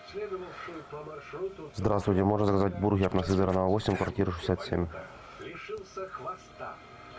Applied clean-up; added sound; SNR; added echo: none; Scratching (performance technique); 13 dB; none.